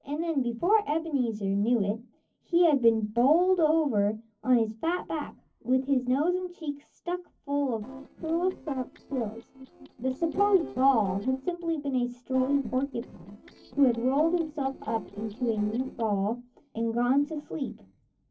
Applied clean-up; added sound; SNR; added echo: neural separator model SepFormer DNS4.